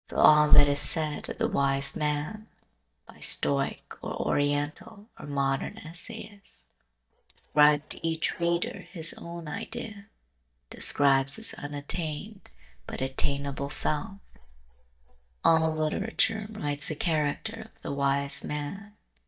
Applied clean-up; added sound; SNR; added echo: neural mask model DeepFilterNet 3.